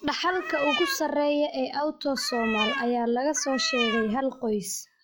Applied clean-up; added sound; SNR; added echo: classical method log-MMSE.